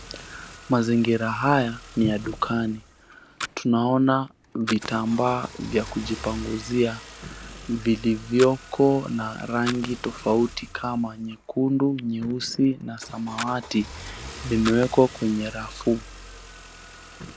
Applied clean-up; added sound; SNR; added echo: none; Fire + Engine starting / Car; 15 dB; none.